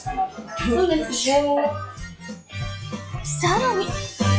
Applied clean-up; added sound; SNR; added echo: classical method log-MMSE.